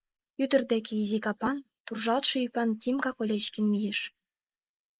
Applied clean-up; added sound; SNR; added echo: neural mask model Resemble Enhance denoiser.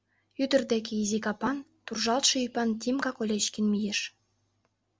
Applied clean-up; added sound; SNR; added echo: none; none; none; none.